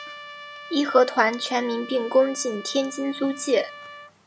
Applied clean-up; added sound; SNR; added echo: none; Trumpet; 16 dB; none.